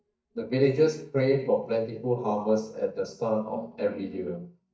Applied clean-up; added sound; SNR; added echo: neural mask model DeepFilterNet 3.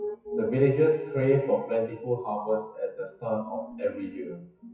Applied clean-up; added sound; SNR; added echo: classical method WPE with log-MMSE.